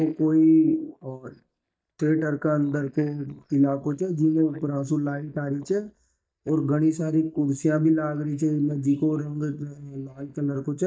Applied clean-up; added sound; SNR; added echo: neural mask model DeepFilterNet 3.